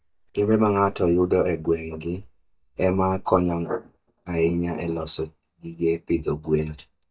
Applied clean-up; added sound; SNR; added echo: neural mask model DeepFilterNet 3.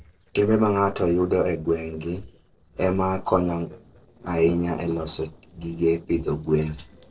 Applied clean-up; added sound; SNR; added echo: neural separator model SepFormer DNS4.